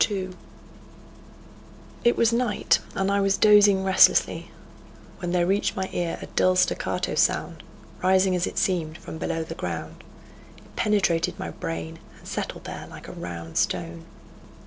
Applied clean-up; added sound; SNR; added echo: none; Engine starting; 17 dB; none.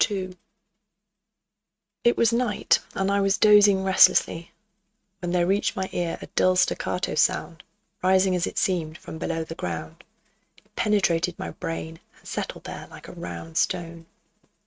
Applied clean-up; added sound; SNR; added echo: neural mask model RNNoise.